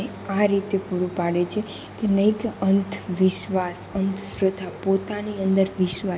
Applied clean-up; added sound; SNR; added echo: none; none; none; none.